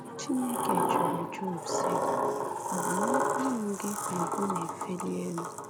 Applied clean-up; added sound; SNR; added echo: none; Sliding door; -4 dB; none.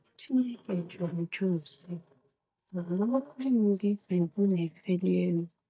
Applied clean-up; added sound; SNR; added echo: neural mask model DeepFilterNet 3.